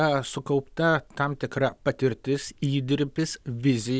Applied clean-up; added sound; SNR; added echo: none; none; none; none.